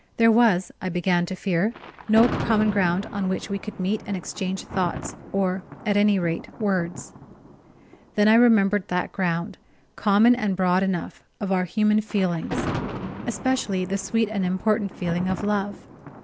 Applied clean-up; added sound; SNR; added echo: none; Thunder; 13 dB; none.